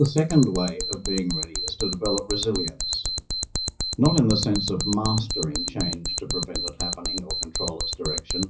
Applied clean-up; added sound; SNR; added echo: classical method WPE with log-MMSE.